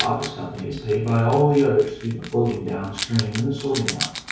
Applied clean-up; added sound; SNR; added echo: none; Wild animals; 11 dB; reverberation time 0.6 s.